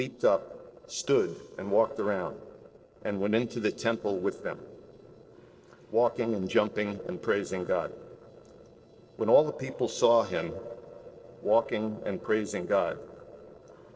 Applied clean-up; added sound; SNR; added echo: neural separator model SepFormer DNS4.